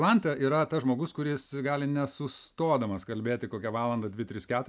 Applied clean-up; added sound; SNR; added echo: none; none; none; none.